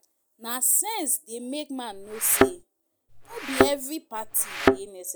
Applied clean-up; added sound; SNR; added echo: none; Thump, thud; -4 dB; none.